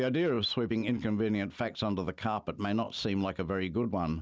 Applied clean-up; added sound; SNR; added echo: none; none; none; none.